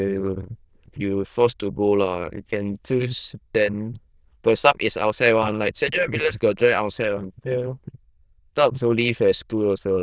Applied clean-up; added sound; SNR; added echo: neural diffusion model UNIVERSE++.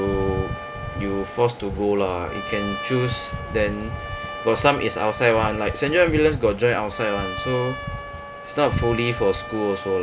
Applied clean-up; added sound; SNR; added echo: none; Trumpet; 12 dB; none.